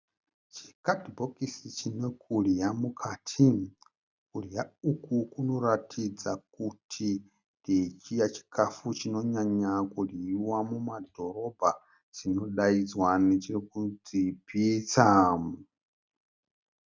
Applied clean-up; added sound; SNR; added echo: none; none; none; none.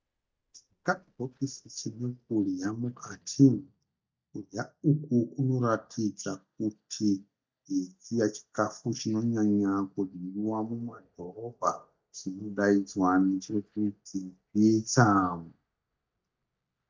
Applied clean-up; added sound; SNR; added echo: neural mask model DeepFilterNet 3.